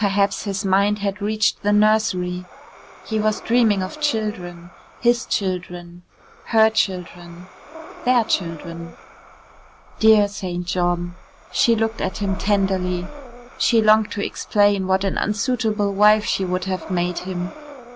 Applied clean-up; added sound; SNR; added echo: none; Breathing; 19 dB; none.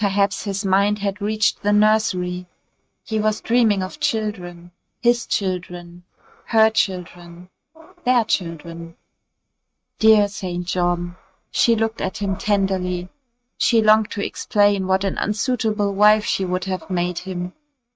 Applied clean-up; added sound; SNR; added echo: neural mask model RNNoise.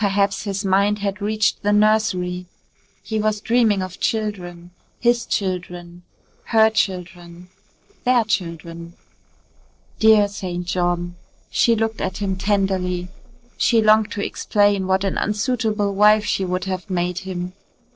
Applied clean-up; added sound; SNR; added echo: neural separator model SepFormer DNS4.